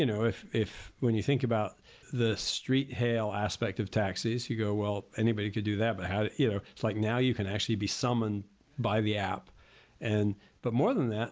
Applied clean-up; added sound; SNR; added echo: none; none; none; none.